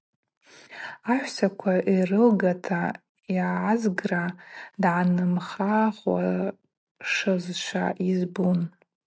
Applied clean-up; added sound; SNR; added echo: none; none; none; none.